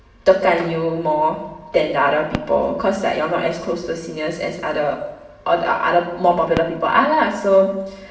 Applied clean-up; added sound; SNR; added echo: none; Fireworks; 20 dB; reverberation time 1.1 s.